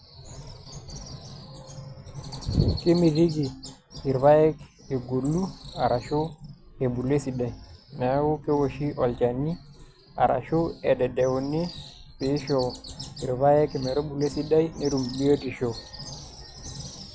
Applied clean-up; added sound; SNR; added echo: none; none; none; none.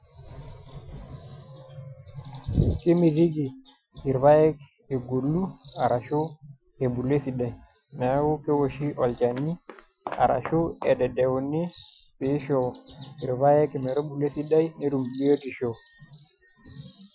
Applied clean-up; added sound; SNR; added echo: classical method Wiener filter.